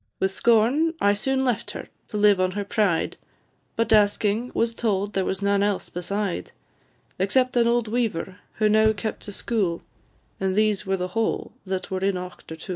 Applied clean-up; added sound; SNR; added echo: neural mask model DeepFilterNet 3.